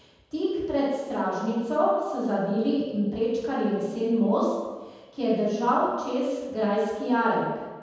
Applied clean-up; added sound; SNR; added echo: none; none; none; reverberation time 1.2 s.